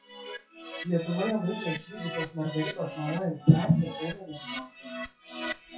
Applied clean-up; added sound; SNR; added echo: classical method WPE with log-MMSE.